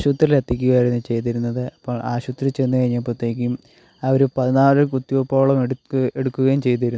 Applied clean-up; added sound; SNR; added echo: none; none; none; none.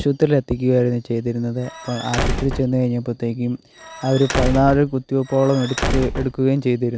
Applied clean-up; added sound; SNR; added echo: none; Squeak / Slam / Wood; 6 dB; none.